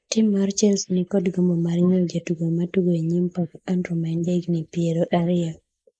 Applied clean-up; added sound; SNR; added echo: neural mask model Resemble Enhance denoiser.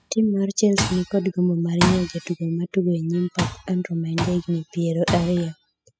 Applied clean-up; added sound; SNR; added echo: classical method spectral subtraction.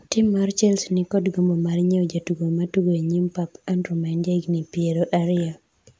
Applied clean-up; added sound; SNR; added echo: none; none; none; none.